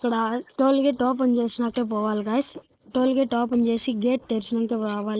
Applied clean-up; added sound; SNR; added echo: neural mask model Resemble Enhance denoiser.